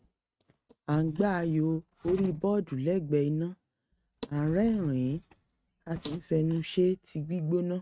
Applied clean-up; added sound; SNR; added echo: neural mask model RNNoise.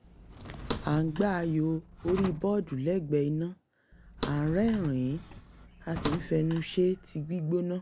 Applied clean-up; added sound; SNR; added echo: none; Thump, thud + Drawer open or close; 11 dB; none.